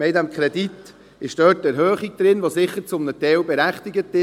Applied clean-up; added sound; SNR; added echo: none; none; none; none.